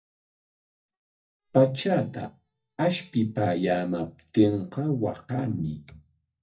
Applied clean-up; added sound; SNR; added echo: neural mask model DeepFilterNet 3.